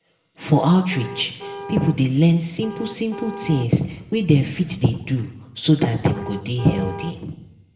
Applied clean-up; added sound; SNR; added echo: none; Car; 15 dB; reverberation time 0.9 s.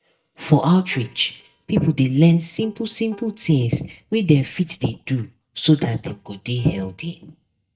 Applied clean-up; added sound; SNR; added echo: neural mask model DeepFilterNet 3.